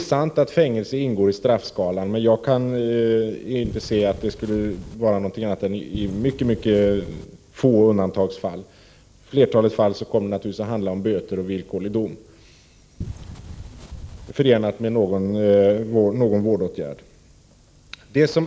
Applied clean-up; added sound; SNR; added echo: none; Wind; 14 dB; none.